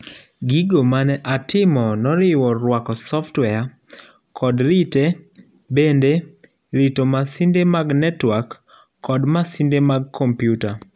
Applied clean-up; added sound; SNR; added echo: none; none; none; none.